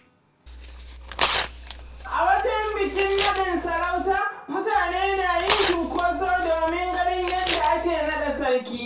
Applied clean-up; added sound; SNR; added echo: none; Tearing; 7 dB; reverberation time 0.3 s.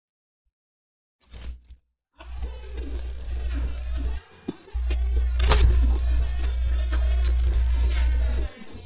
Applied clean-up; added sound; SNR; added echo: neural mask model DeepFilterNet 3.